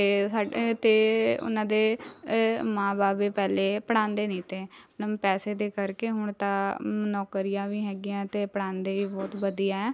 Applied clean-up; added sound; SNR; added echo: none; none; none; none.